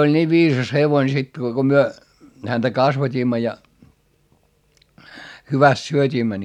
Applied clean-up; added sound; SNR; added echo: none; none; none; none.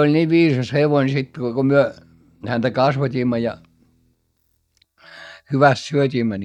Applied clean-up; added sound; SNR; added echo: neural mask model DeepFilterNet 3.